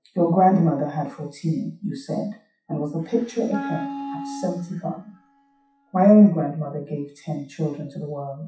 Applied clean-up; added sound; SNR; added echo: classical method WPE with log-MMSE.